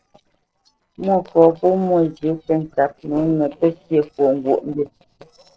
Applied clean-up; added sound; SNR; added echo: neural separator model SepFormer DNS4.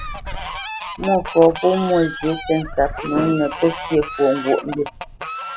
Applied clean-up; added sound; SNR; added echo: none; Fowl; 10 dB; none.